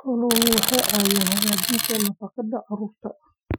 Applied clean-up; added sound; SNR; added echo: classical method Wiener filter.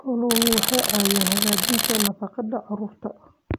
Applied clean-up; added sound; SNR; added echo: none; Tools; -3 dB; none.